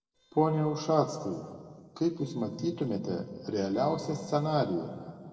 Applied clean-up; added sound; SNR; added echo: neural separator model SepFormer DNS4.